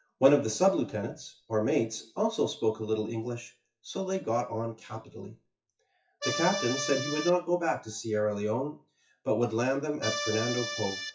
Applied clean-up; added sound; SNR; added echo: classical method WPE with log-MMSE.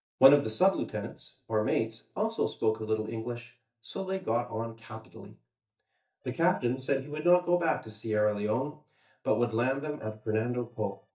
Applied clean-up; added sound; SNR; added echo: neural mask model DeepFilterNet 3.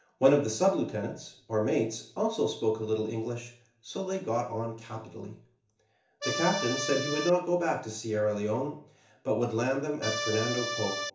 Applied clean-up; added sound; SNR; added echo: none; Accordion; 3 dB; reverberation time 0.7 s.